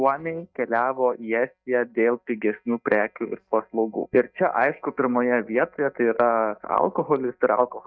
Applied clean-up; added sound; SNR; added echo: neural mask model DeepFilterNet 3.